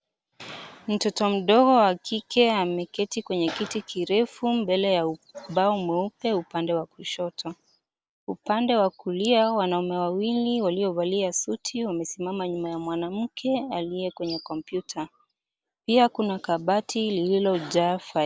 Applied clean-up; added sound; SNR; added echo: none; none; none; none.